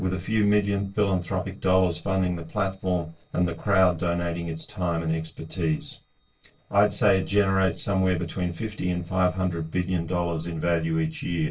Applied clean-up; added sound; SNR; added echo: neural separator model SepFormer DNS4.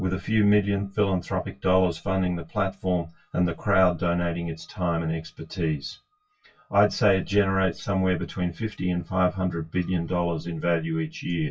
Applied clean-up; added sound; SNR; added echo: classical method WPE with log-MMSE.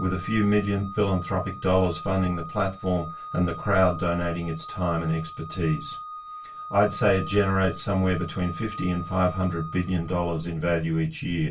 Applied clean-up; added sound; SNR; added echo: none; Organ; 14 dB; reverberation time 0.2 s.